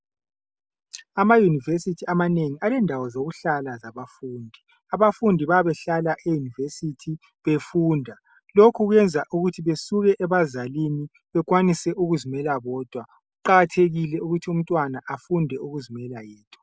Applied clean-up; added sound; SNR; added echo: none; none; none; none.